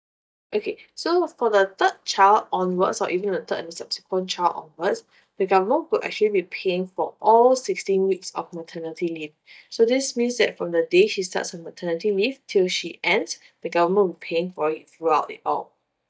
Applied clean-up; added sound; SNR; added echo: neural mask model DeepFilterNet 3.